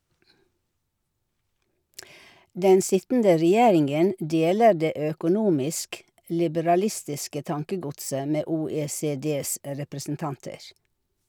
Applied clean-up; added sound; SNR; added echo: none; none; none; none.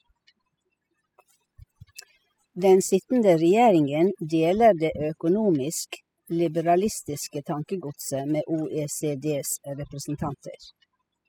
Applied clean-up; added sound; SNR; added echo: classical method spectral subtraction.